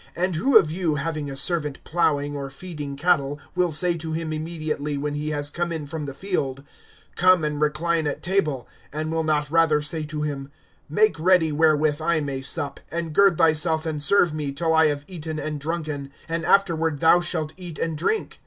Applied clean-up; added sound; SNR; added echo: none; none; none; none.